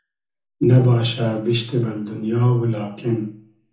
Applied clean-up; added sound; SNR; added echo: none; none; none; reverberation time 0.6 s.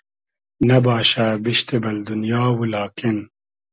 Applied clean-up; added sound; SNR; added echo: none; none; none; none.